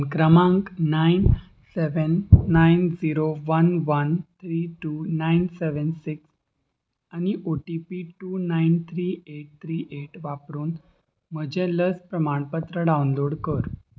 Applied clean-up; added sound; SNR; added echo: none; none; none; none.